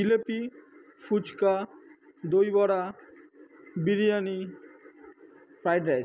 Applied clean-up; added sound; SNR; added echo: none; none; none; none.